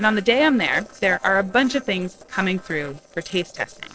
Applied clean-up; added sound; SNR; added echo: neural separator model SepFormer DNS4.